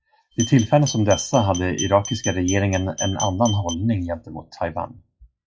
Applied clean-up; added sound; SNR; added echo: classical method log-MMSE.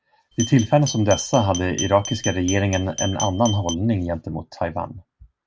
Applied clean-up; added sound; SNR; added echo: none; Glass; 11 dB; none.